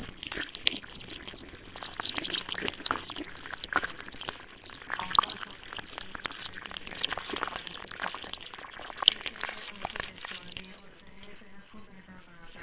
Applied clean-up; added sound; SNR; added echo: neural separator model SepFormer WHAMR!.